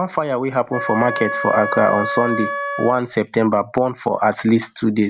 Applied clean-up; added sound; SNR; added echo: none; Wind instrument, woodwind instrument; 5 dB; none.